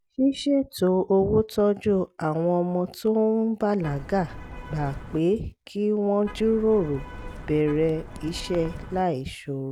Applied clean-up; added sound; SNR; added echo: none; Vehicle horn, car horn, honking; 13 dB; none.